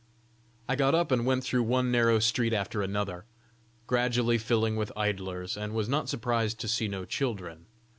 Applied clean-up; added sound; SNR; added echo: none; none; none; none.